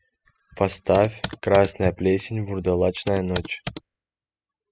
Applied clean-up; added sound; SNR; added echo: classical method spectral subtraction.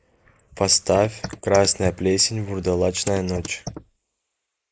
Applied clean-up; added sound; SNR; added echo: neural mask model Resemble Enhance denoiser.